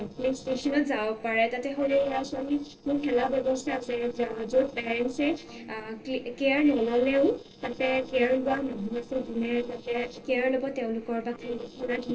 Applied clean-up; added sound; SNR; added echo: neural separator model SepFormer DNS4.